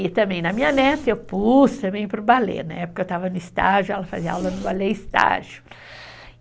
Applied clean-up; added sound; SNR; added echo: none; Zipper (clothing); 16 dB; none.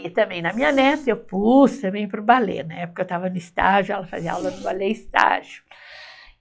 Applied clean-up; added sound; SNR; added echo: classical method log-MMSE.